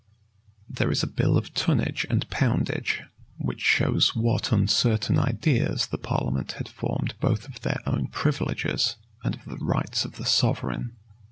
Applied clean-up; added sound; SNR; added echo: none; none; none; none.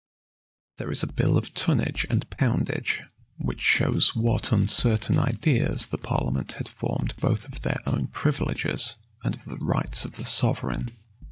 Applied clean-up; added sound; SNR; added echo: neural mask model DeepFilterNet 3.